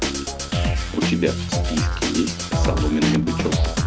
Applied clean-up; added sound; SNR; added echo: none; Drum kit; -4 dB; none.